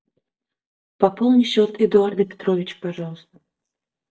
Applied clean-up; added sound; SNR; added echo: neural mask model DeepFilterNet 3.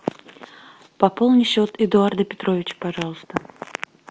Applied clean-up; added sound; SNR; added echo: none; none; none; none.